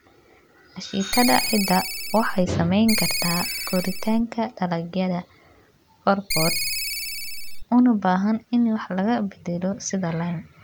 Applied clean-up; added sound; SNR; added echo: none; Ringtone; 2 dB; none.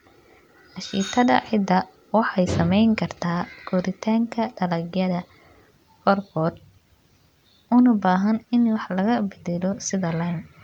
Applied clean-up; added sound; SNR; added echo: none; none; none; none.